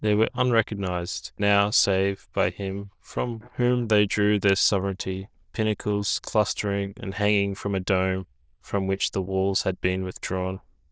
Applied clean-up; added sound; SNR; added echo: neural diffusion model UNIVERSE++.